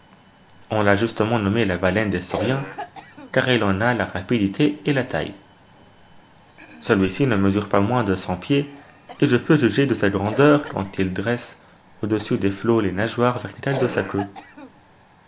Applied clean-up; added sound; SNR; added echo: none; Cough; 17 dB; none.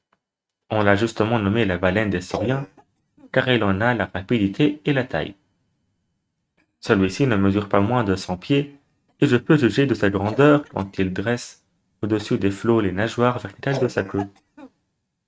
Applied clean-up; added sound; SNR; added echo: neural mask model RNNoise.